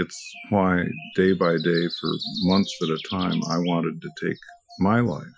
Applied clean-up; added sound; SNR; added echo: classical method Wiener filter.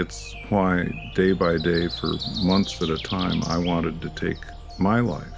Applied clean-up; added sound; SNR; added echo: none; Breathing; 13 dB; none.